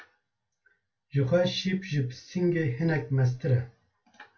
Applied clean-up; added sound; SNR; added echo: none; none; none; reverberation time 0.2 s.